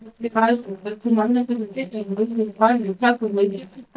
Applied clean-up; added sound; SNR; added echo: neural mask model DeepFilterNet 3.